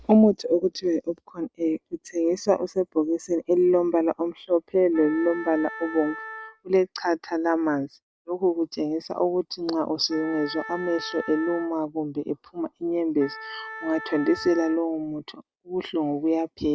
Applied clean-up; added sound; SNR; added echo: none; Wind instrument, woodwind instrument; 14 dB; none.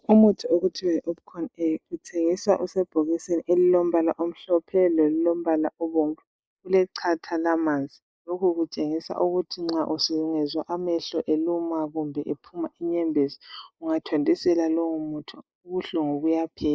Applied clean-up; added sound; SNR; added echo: neural mask model Resemble Enhance denoiser.